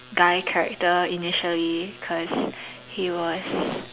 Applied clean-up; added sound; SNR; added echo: none; none; none; none.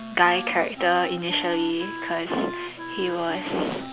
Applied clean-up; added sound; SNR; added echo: none; Wind instrument, woodwind instrument; 10 dB; none.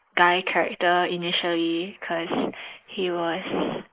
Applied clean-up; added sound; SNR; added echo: neural mask model Resemble Enhance denoiser.